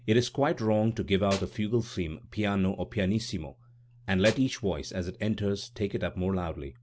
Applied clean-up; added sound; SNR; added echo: none; Tools; 11 dB; none.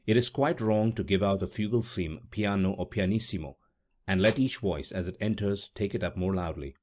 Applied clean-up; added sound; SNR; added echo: neural mask model Resemble Enhance denoiser.